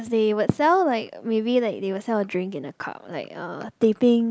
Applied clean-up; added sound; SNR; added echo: none; none; none; none.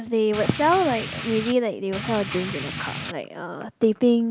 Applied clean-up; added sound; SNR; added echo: none; Rain; 7 dB; none.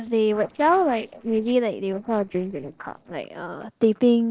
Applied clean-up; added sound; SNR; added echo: neural separator model SepFormer DNS4.